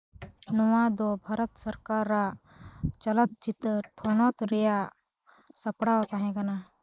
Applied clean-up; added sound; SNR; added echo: neural mask model Resemble Enhance denoiser.